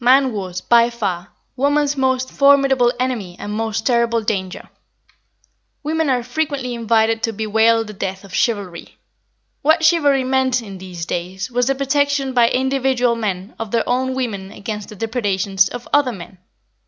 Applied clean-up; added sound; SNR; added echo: none; none; none; none.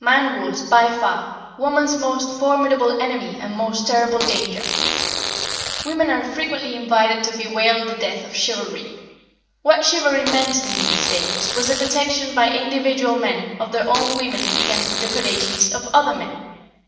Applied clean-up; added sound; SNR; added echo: none; Fart; 4 dB; reverberation time 1.1 s.